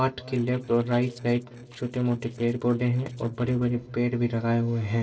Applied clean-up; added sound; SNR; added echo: neural separator model SepFormer DNS4.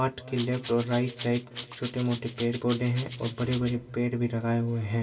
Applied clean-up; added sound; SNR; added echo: none; Rattle (instrument); -1 dB; reverberation time 2.5 s.